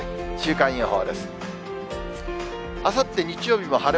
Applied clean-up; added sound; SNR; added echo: none; none; none; none.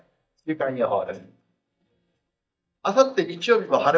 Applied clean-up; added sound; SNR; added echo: neural mask model DeepFilterNet 3.